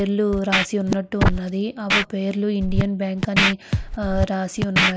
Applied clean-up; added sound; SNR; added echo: none; Scratching (performance technique); 0 dB; none.